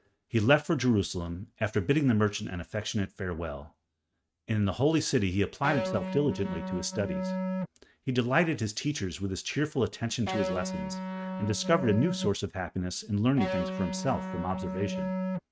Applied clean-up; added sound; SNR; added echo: neural mask model RNNoise.